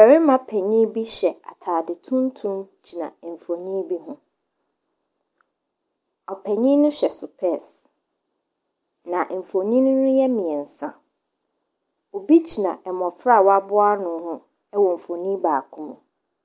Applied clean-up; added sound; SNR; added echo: none; none; none; none.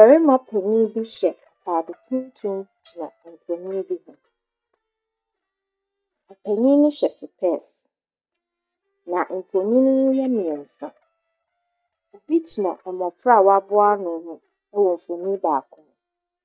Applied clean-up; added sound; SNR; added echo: neural mask model DeepFilterNet 3.